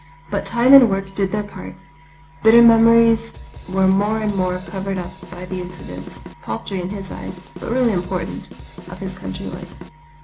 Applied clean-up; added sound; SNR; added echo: none; Drum / Drum kit; 16 dB; reverberation time 0.4 s.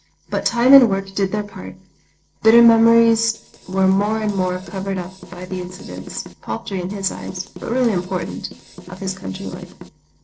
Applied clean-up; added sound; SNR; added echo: neural separator model SepFormer DNS4.